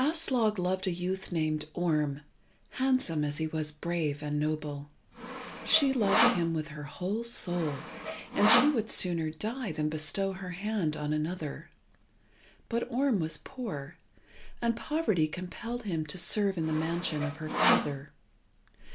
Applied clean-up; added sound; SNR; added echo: none; Sawing; 1 dB; none.